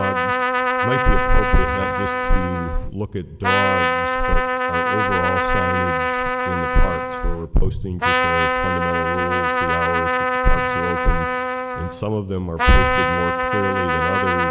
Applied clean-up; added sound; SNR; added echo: none; Trumpet; -1 dB; none.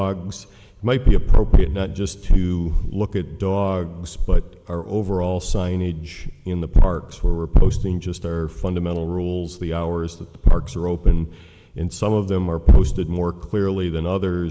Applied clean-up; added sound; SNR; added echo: none; none; none; none.